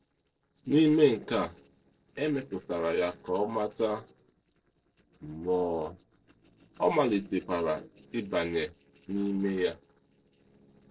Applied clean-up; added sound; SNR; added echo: neural separator model SepFormer DNS4.